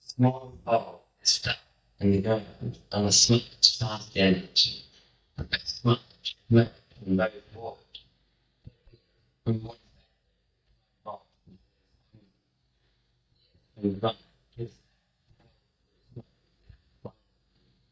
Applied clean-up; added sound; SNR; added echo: neural mask model DeepFilterNet 3.